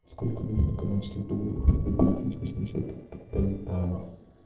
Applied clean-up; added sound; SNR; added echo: neural separator model SepFormer DNS4.